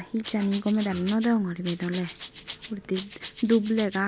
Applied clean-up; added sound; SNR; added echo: none; Rattle (instrument); 16 dB; none.